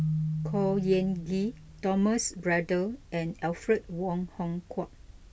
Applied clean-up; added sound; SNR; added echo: none; Keyboard (musical); 8 dB; none.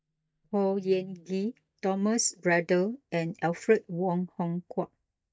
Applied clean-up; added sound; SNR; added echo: neural mask model DeepFilterNet 3.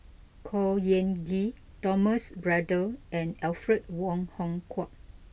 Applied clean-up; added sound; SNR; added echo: none; none; none; none.